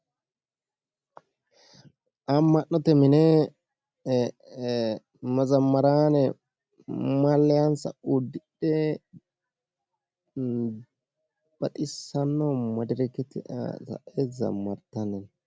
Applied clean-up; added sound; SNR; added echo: none; none; none; none.